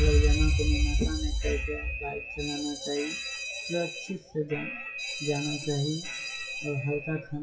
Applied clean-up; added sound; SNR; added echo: classical method WPE with log-MMSE.